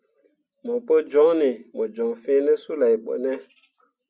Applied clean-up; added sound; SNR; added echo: none; none; none; none.